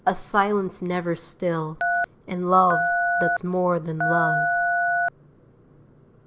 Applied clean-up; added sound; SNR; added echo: none; Telephone; -2 dB; none.